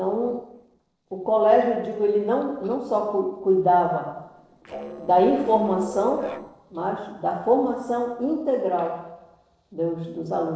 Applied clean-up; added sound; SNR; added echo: neural separator model SepFormer DNS4.